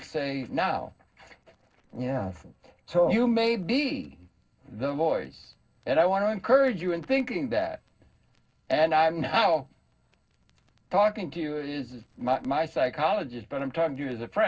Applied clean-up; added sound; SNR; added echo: neural separator model SepFormer DNS4.